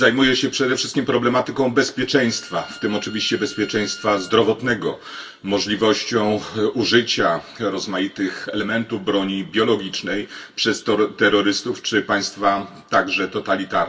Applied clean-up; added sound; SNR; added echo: none; Bowed string instrument; 20 dB; reverberation time 0.2 s.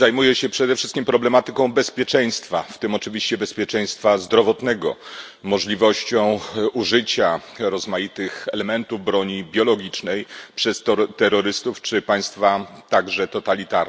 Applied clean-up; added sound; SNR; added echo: none; none; none; none.